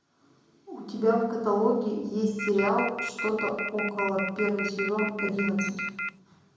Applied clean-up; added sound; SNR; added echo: none; Telephone; 5 dB; reverberation time 0.8 s.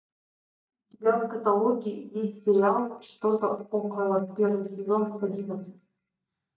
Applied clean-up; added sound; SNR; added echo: neural mask model DeepFilterNet 3.